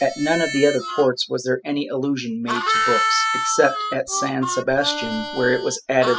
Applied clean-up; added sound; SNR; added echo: classical method spectral subtraction.